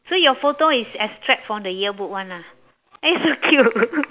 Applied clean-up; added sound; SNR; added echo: none; none; none; none.